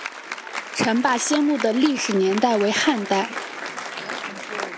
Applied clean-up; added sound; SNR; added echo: none; Applause; 9 dB; none.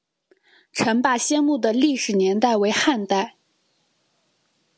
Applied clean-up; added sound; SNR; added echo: none; none; none; none.